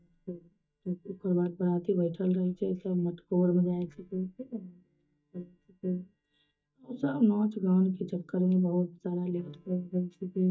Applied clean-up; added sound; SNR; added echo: neural mask model DeepFilterNet 3.